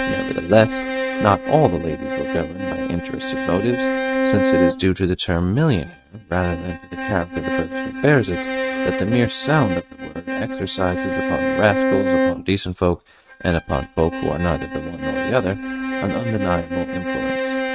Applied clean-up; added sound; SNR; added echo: neural mask model RNNoise.